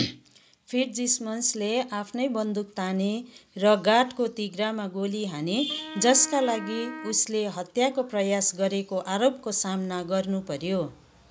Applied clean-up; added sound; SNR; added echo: none; Wind instrument, woodwind instrument; 14 dB; none.